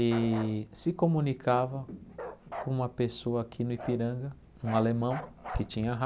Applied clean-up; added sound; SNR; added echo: none; Bark; 15 dB; none.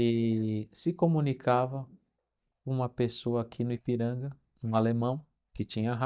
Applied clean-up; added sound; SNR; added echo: neural mask model DeepFilterNet 3.